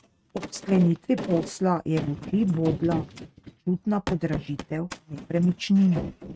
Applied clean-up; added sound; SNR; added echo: neural mask model RNNoise.